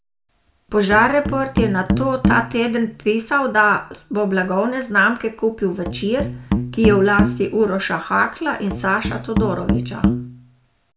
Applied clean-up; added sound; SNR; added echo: none; Musical instrument; 4 dB; reverberation time 0.2 s.